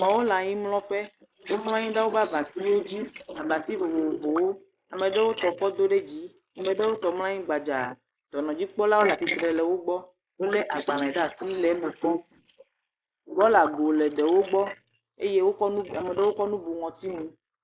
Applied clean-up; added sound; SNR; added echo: neural mask model Resemble Enhance denoiser.